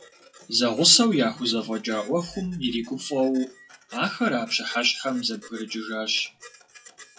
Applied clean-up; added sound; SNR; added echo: classical method WPE with log-MMSE.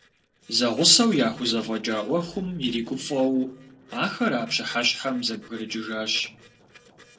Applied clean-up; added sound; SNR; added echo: neural separator model SepFormer DNS4.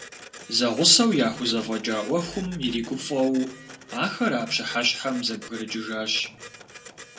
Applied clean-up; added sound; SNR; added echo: none; Printer; 18 dB; reverberation time 0.2 s.